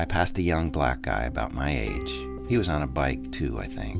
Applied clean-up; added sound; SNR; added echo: none; none; none; none.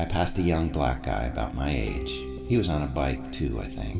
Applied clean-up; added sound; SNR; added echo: none; none; none; reverberation time 2.7 s.